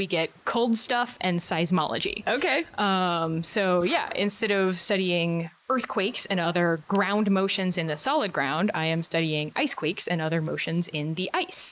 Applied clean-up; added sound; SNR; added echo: neural mask model Resemble Enhance denoiser.